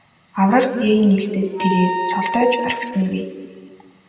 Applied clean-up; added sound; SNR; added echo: none; Wind instrument, woodwind instrument; 8 dB; reverberation time 1.7 s.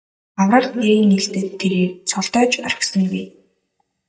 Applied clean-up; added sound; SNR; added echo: neural mask model DeepFilterNet 3.